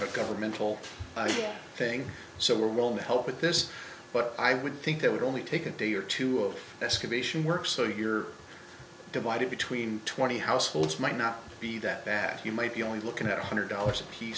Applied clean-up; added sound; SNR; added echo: none; none; none; none.